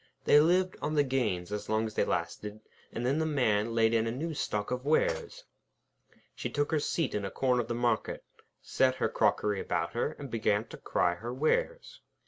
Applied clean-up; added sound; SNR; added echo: none; none; none; none.